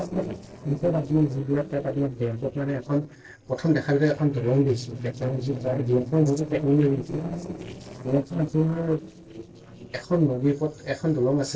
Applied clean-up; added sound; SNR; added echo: neural separator model SepFormer DNS4.